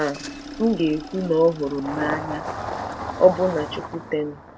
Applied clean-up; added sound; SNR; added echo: none; Engine starting; 9 dB; none.